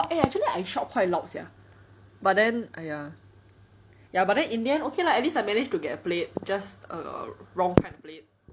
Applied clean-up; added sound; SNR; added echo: none; none; none; none.